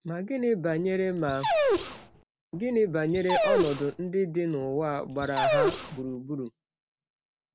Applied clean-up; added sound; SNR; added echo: none; Dog; 0 dB; none.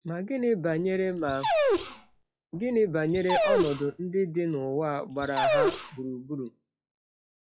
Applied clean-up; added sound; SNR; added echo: classical method log-MMSE.